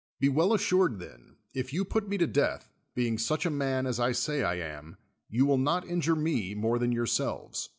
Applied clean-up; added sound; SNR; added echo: none; none; none; none.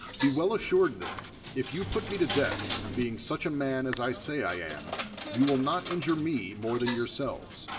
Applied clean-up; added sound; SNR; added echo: none; Coin (dropping); 4 dB; reverberation time 0.6 s.